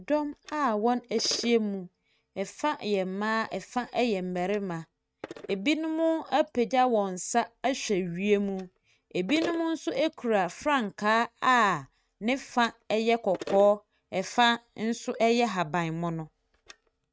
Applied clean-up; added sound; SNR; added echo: neural mask model RNNoise.